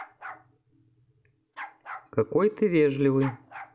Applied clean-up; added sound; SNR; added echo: none; Bark; 17 dB; none.